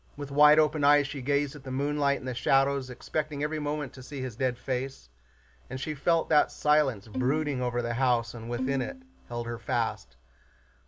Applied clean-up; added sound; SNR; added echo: none; Bowed string instrument; 8 dB; none.